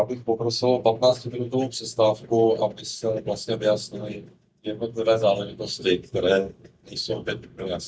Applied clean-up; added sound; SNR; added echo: neural mask model DeepFilterNet 3.